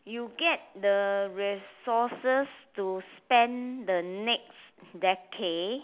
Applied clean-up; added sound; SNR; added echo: none; none; none; none.